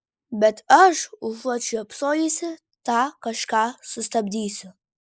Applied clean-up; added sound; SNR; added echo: neural mask model Resemble Enhance denoiser.